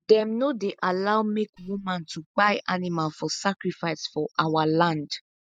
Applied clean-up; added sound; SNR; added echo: neural mask model DeepFilterNet 3.